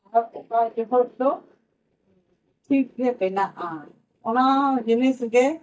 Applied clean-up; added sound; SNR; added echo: neural mask model DeepFilterNet 3.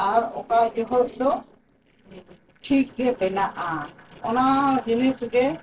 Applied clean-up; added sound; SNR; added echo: neural separator model SepFormer DNS4.